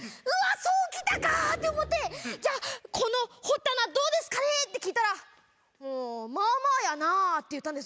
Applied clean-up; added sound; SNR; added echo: none; Growling; 13 dB; none.